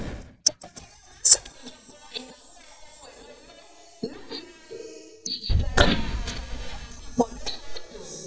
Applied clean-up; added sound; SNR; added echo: neural mask model DeepFilterNet 3.